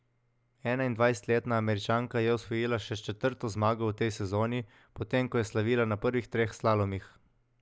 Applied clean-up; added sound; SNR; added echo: none; none; none; none.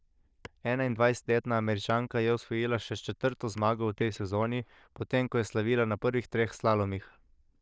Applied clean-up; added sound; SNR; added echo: neural diffusion model UNIVERSE++.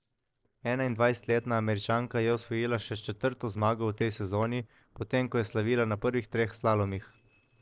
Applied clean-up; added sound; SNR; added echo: neural separator model SepFormer DNS4.